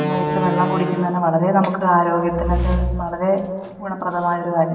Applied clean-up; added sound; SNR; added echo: none; Slam; 6 dB; reverberation time 2.3 s.